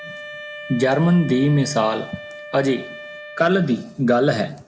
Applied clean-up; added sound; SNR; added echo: none; Wind instrument, woodwind instrument; 16 dB; none.